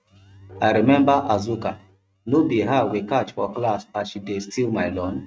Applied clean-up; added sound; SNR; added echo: neural mask model RNNoise.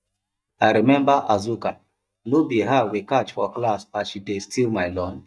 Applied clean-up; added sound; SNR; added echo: neural mask model DeepFilterNet 3.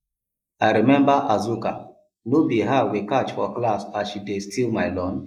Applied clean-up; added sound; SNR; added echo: neural mask model Resemble Enhance denoiser.